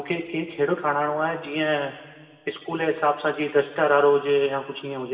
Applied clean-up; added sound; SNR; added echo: none; none; none; reverberation time 1.8 s.